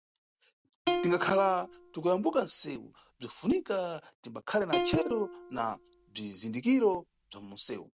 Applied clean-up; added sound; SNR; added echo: none; Plucked string instrument; 7 dB; none.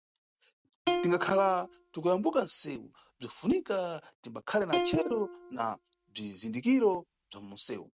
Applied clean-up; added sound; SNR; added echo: neural mask model RNNoise.